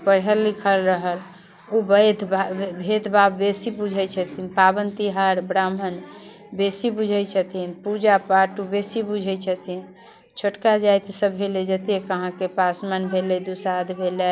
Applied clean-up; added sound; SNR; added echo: none; none; none; none.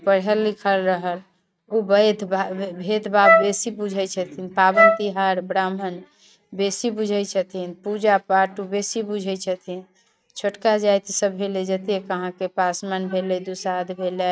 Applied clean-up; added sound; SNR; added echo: neural mask model RNNoise.